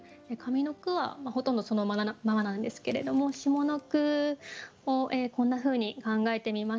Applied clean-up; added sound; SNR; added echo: none; none; none; none.